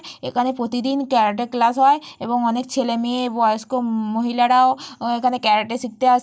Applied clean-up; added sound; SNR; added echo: none; none; none; none.